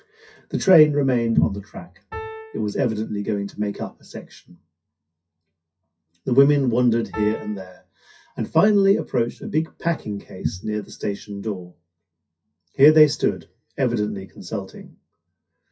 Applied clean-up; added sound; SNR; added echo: classical method WPE with log-MMSE.